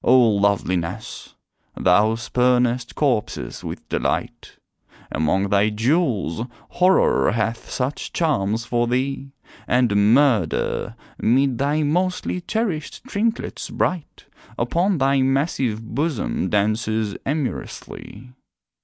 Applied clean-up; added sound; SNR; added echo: none; none; none; none.